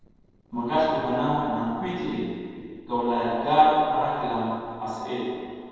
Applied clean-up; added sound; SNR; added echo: neural separator model SepFormer DNS4.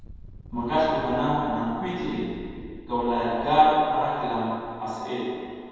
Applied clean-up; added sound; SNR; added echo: none; Engine; 19 dB; reverberation time 2.0 s.